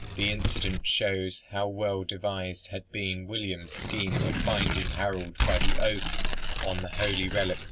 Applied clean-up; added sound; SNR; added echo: none; Tearing; -2 dB; none.